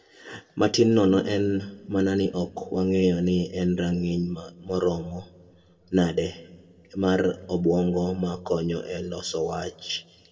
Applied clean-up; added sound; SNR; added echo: none; none; none; reverberation time 0.9 s.